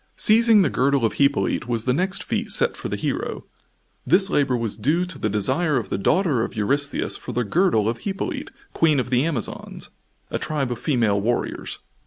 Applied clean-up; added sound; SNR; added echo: none; none; none; none.